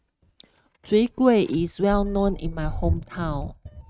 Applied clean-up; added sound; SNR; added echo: neural mask model RNNoise.